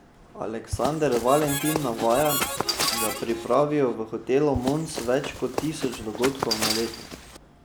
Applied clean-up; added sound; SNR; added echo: none; Harmonica + Run; 4 dB; none.